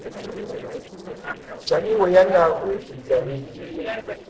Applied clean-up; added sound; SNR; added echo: neural separator model SepFormer DNS4.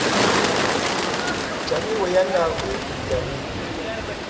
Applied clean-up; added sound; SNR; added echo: none; Bird; -3 dB; reverberation time 1.6 s.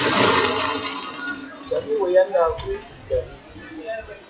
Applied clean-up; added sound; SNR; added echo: classical method WPE with log-MMSE.